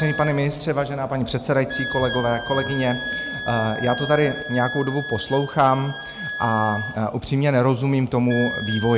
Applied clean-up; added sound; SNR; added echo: none; Wind instrument, woodwind instrument; 10 dB; none.